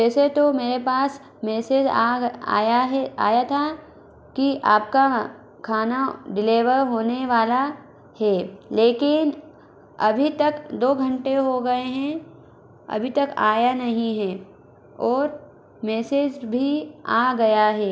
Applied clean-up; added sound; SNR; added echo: none; none; none; none.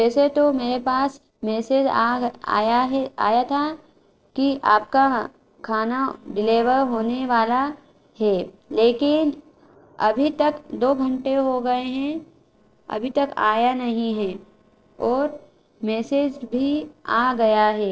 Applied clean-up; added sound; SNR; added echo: neural separator model SepFormer DNS4.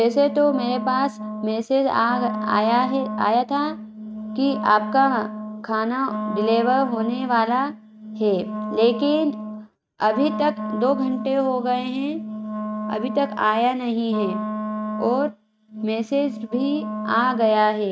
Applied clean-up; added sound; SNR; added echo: neural mask model RNNoise.